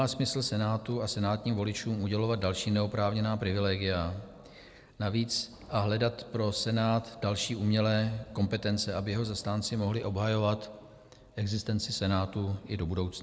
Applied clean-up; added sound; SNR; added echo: none; none; none; none.